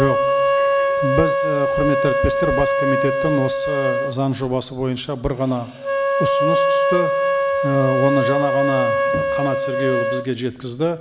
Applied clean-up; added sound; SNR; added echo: none; Wind instrument, woodwind instrument; -3 dB; none.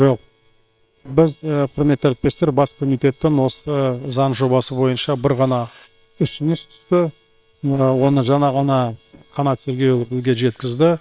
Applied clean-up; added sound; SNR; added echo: neural separator model SepFormer WHAM!.